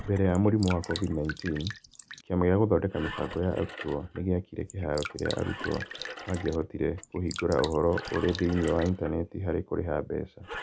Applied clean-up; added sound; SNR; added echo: none; Engine + Drip; 13 dB; none.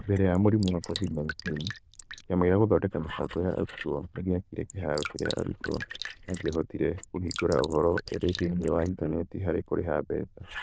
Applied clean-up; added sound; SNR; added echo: neural diffusion model UNIVERSE++.